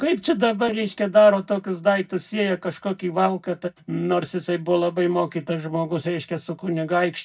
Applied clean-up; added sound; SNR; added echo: neural mask model DeepFilterNet 3.